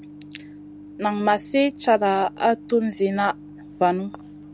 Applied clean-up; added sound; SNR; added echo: none; Microwave oven; 18 dB; none.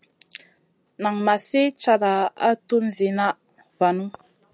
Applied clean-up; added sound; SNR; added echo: none; none; none; none.